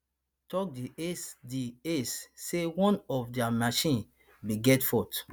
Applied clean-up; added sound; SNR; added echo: none; none; none; none.